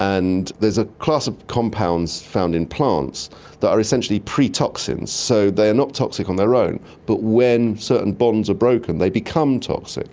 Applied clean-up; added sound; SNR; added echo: none; none; none; none.